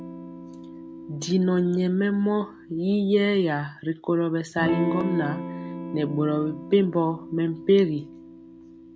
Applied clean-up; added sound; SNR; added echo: none; Electric guitar / Strum; 11 dB; none.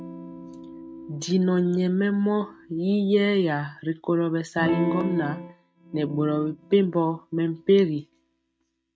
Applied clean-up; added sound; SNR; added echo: neural mask model RNNoise.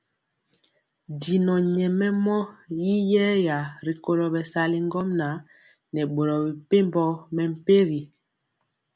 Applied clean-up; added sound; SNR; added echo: none; none; none; none.